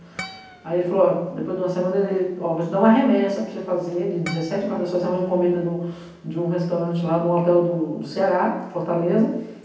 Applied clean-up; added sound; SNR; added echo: none; Harp; 18 dB; reverberation time 0.9 s.